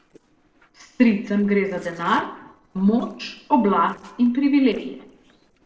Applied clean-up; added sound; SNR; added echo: neural separator model SepFormer DNS4.